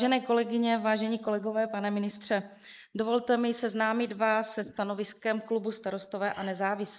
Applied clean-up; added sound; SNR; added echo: neural mask model Resemble Enhance denoiser.